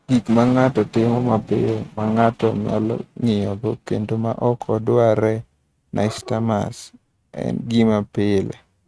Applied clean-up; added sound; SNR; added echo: neural mask model RNNoise.